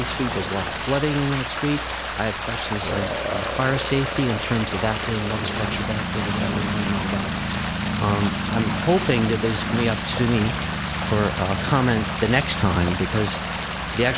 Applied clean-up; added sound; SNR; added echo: none; Stream + Growling; 2 dB; none.